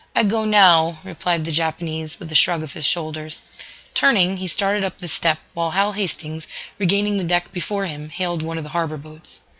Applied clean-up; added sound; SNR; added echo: none; none; none; none.